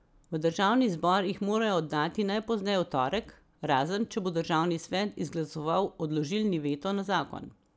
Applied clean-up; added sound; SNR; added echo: none; none; none; none.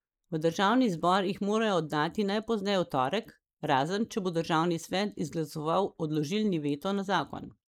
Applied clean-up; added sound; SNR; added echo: neural mask model Resemble Enhance denoiser.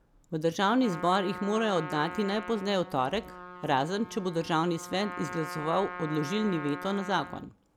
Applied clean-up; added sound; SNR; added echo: none; Trumpet; 12 dB; none.